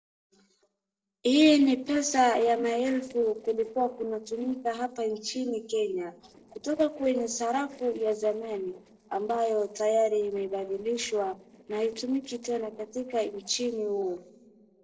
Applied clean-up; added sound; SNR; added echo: neural separator model SepFormer DNS4.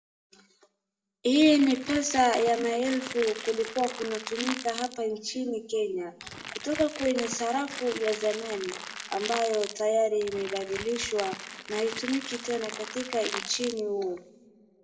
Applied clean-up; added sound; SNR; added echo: none; Crackle; 10 dB; reverberation time 1.0 s.